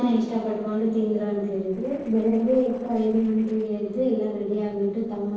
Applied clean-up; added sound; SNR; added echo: neural separator model SepFormer DNS4.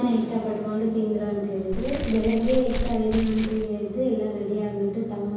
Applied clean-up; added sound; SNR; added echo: none; Keys jangling; 2 dB; reverberation time 1.1 s.